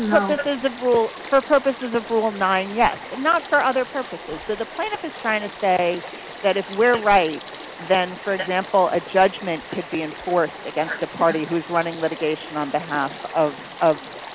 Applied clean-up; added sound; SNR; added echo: none; Stream / Frog; 15 dB; none.